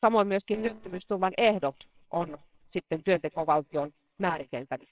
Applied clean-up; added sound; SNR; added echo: neural separator model SepFormer WHAMR!.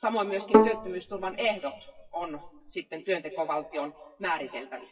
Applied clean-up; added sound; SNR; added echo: classical method WPE with log-MMSE.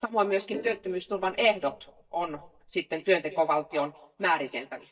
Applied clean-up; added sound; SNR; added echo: neural mask model DeepFilterNet 3.